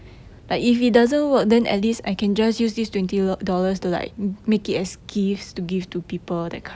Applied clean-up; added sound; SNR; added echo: none; none; none; none.